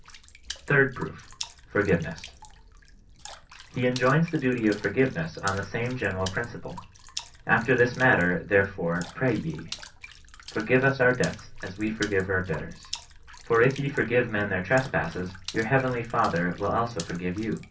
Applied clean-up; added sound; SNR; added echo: none; Water / Splash, splatter; 17 dB; reverberation time 0.3 s.